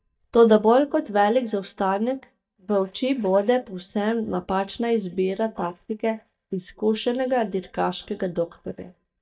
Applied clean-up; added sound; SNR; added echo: neural mask model DeepFilterNet 3.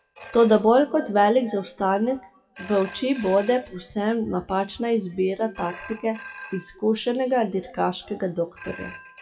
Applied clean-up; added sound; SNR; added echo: classical method WPE with log-MMSE.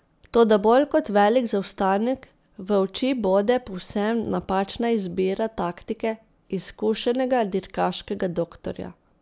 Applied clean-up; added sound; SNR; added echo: none; none; none; none.